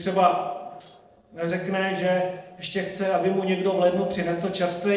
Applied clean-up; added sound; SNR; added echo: neural separator model SepFormer DNS4.